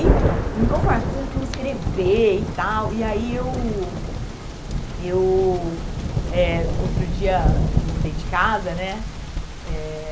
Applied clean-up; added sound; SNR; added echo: none; Thunder; -1 dB; none.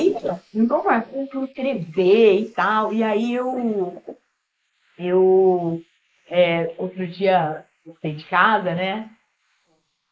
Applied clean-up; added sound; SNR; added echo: neural mask model Resemble Enhance denoiser.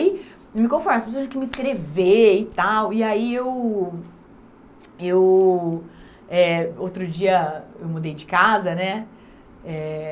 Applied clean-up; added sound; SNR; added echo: none; none; none; none.